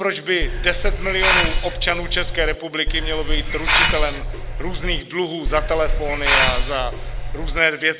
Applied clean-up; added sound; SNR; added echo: none; Hiss; -3 dB; none.